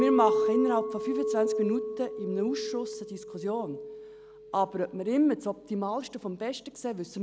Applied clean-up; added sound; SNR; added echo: none; Chink, clink; 2 dB; none.